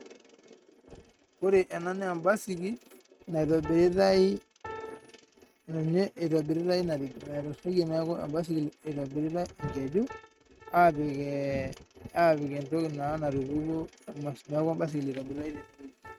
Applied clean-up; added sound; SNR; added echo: neural mask model RNNoise.